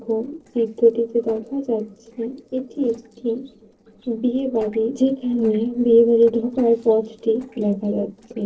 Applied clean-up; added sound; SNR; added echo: neural separator model SepFormer DNS4.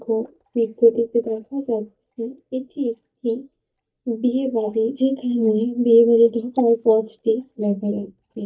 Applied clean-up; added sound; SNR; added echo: neural mask model DeepFilterNet 3.